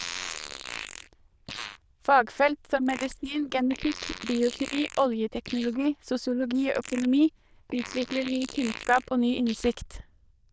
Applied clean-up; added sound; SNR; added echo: neural diffusion model UNIVERSE++.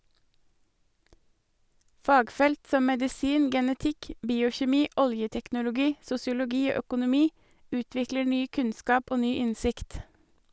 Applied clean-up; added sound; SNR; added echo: none; none; none; none.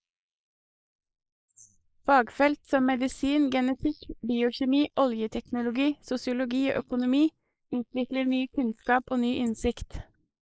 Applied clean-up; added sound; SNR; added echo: neural mask model Resemble Enhance denoiser.